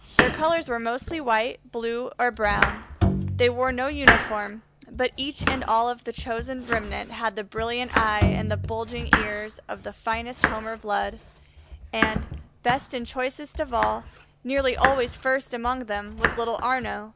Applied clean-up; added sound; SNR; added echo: none; Bowed string instrument + Domestic sounds, home sounds; 1 dB; none.